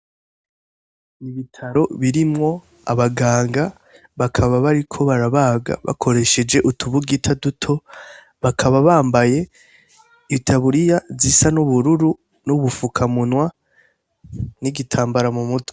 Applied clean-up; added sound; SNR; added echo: none; none; none; none.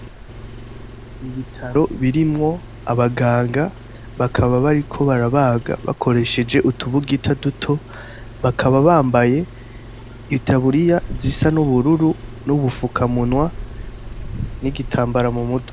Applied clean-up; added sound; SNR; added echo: none; Stream + Engine; 14 dB; none.